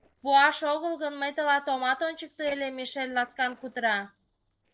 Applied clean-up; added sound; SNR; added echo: neural separator model SepFormer DNS4.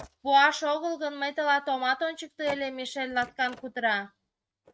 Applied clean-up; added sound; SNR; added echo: neural mask model RNNoise.